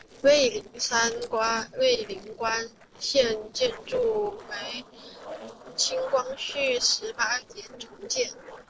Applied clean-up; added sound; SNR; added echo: neural separator model SepFormer DNS4.